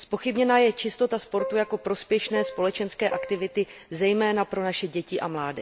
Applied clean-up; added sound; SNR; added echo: none; Keyboard (musical); 9 dB; none.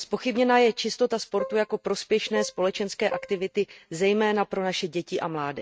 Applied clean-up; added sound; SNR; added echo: neural mask model RNNoise.